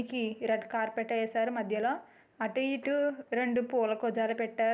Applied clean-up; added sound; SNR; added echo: none; none; none; none.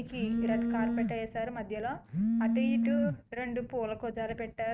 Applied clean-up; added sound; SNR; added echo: neural mask model RNNoise.